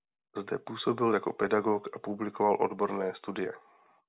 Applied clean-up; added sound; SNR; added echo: none; none; none; none.